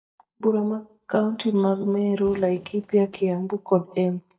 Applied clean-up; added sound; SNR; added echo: neural mask model DeepFilterNet 3.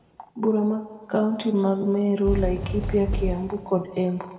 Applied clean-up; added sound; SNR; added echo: none; Fireworks; 8 dB; reverberation time 1.8 s.